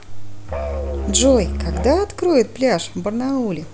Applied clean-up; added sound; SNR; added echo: none; Musical instrument; 5 dB; none.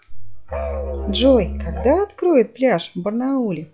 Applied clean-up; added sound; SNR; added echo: classical method log-MMSE.